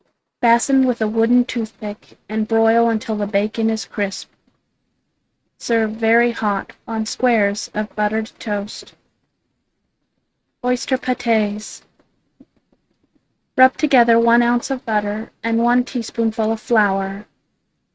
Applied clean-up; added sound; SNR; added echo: neural mask model RNNoise.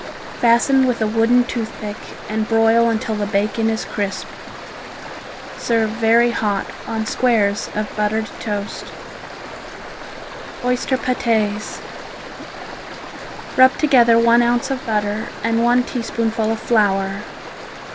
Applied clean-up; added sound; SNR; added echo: none; Stream; 12 dB; none.